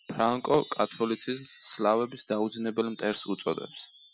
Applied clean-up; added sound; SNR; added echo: classical method Wiener filter.